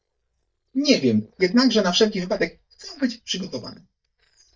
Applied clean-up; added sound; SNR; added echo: neural mask model DeepFilterNet 3.